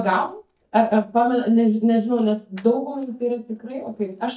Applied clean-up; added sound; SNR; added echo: neural mask model DeepFilterNet 3.